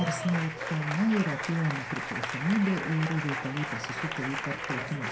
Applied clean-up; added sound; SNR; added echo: none; Applause; 4 dB; reverberation time 0.2 s.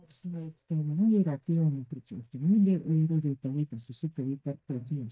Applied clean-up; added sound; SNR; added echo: neural mask model DeepFilterNet 3.